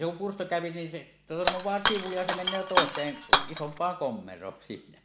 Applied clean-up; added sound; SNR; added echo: none; Shatter; -4 dB; none.